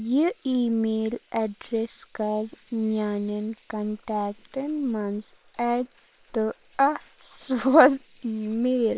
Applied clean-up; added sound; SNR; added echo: neural separator model SepFormer WHAM!.